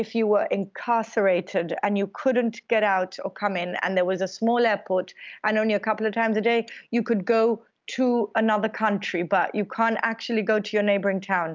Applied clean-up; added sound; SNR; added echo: none; none; none; none.